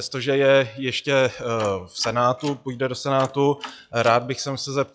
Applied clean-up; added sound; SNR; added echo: classical method log-MMSE.